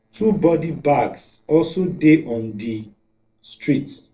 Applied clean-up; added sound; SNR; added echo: neural separator model SepFormer DNS4.